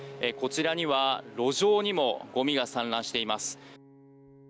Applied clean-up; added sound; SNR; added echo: none; Piano; 20 dB; none.